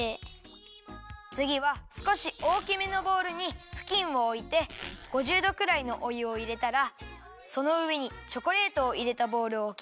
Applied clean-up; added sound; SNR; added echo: none; Zipper (clothing); 14 dB; none.